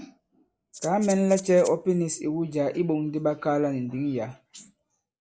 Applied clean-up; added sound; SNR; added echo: neural mask model Resemble Enhance denoiser.